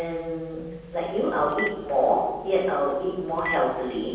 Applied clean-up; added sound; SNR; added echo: none; Telephone; 13 dB; reverberation time 1.1 s.